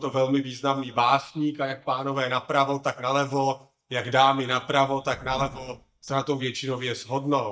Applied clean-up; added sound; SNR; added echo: neural mask model DeepFilterNet 3.